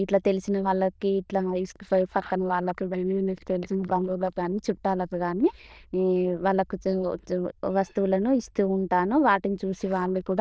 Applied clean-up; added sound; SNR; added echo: neural diffusion model UNIVERSE++.